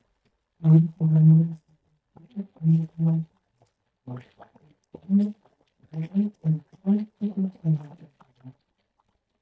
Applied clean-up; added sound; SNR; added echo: neural mask model DeepFilterNet 3.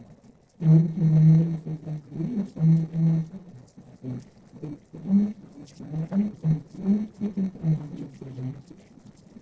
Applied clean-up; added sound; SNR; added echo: neural separator model SepFormer DNS4.